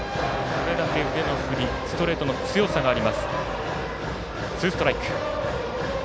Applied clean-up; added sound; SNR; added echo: none; none; none; none.